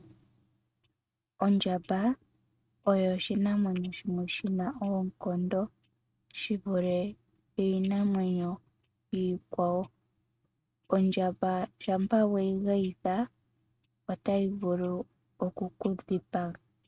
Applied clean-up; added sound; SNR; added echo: neural mask model RNNoise.